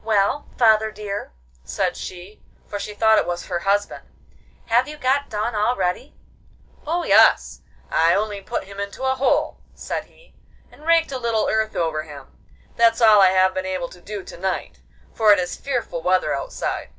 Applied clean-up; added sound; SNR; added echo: none; none; none; none.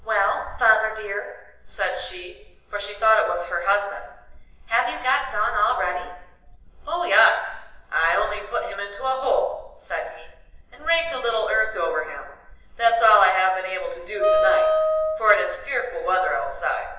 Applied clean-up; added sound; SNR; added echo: neural separator model SepFormer DNS4.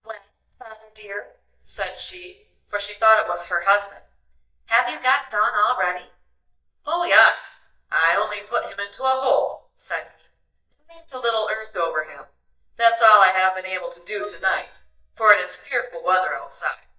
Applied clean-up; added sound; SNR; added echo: neural mask model DeepFilterNet 3.